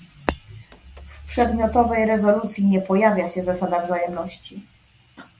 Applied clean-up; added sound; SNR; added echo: none; Shatter; 11 dB; none.